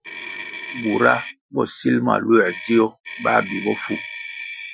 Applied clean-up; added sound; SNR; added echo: classical method Wiener filter.